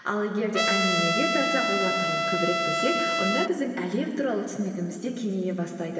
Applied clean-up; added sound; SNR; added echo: none; Trumpet; -2 dB; reverberation time 2.7 s.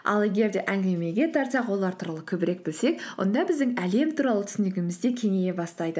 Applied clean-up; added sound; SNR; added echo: none; none; none; none.